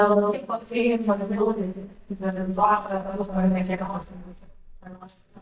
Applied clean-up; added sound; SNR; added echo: neural mask model DeepFilterNet 3.